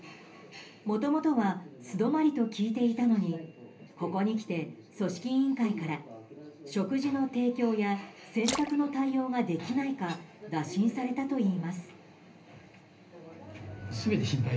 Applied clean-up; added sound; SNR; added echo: none; Splash, splatter; 11 dB; reverberation time 0.3 s.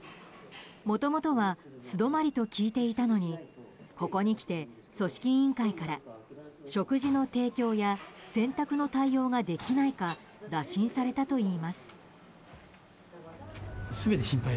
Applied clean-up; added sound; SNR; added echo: none; none; none; none.